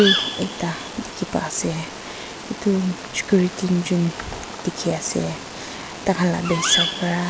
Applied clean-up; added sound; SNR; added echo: none; Bird vocalization, bird call, bird song; 5 dB; none.